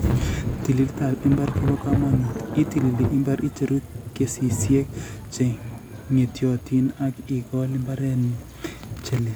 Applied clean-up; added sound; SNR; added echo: none; Thunder / Rain; 5 dB; none.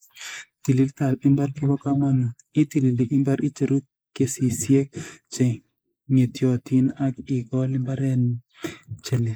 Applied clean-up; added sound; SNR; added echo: neural mask model Resemble Enhance denoiser.